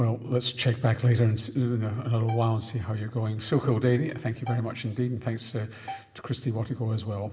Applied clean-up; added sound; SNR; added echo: none; Bowed string instrument; 18 dB; reverberation time 1.0 s.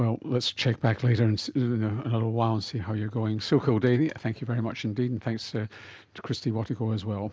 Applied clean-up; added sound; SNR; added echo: none; none; none; none.